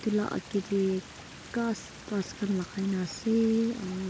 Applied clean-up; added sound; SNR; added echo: none; Stream; 17 dB; none.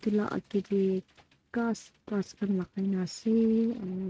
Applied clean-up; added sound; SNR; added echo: neural mask model RNNoise.